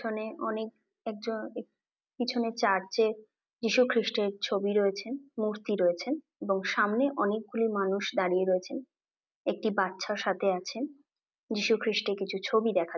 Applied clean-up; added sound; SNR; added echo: none; none; none; none.